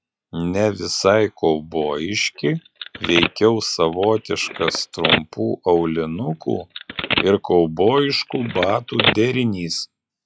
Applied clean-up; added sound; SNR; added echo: classical method log-MMSE.